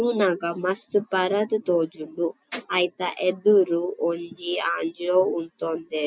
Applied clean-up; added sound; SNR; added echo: none; none; none; none.